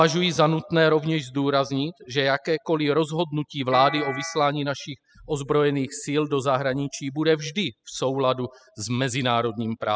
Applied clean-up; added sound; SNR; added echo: classical method spectral subtraction.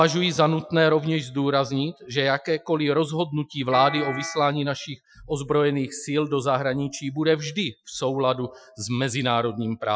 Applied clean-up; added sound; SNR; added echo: classical method Wiener filter.